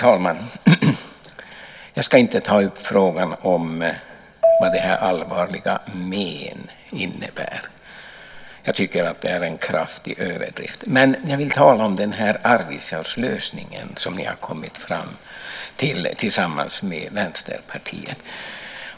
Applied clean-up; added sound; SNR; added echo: none; Marimba, xylophone; 2 dB; none.